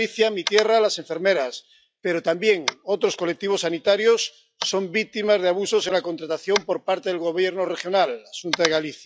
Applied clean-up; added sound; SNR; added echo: classical method log-MMSE.